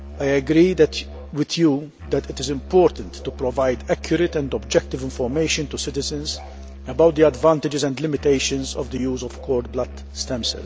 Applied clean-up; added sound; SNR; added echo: none; Musical instrument; 14 dB; none.